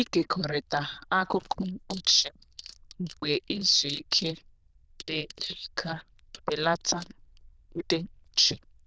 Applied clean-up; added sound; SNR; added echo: neural diffusion model UNIVERSE++.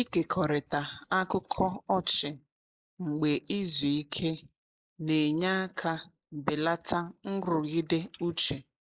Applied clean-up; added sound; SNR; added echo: neural mask model Resemble Enhance denoiser.